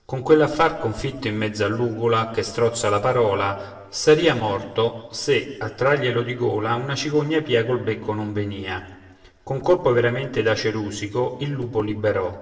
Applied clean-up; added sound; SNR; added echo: neural separator model SepFormer DNS4.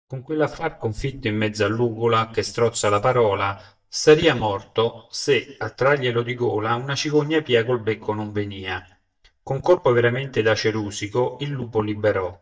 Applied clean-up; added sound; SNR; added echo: neural mask model DeepFilterNet 3.